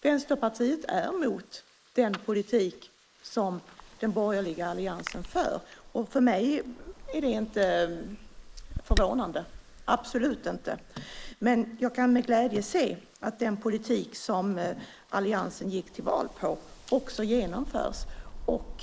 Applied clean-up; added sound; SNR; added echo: neural mask model Resemble Enhance denoiser.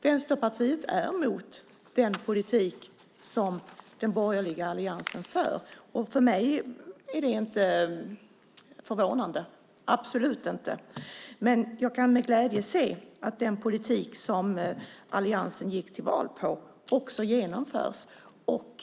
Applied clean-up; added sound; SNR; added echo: none; none; none; none.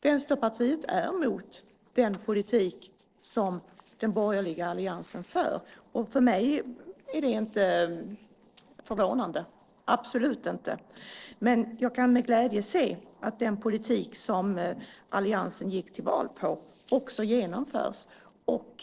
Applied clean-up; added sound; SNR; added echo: neural separator model SepFormer DNS4.